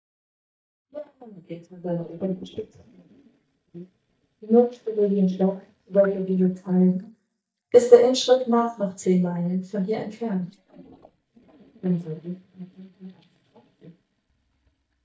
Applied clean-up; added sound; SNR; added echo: neural mask model DeepFilterNet 3.